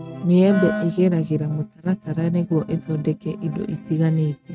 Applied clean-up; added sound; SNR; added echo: neural mask model RNNoise.